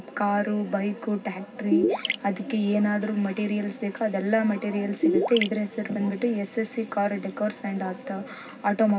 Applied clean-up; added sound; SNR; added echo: none; Gurgling; -2 dB; reverberation time 0.4 s.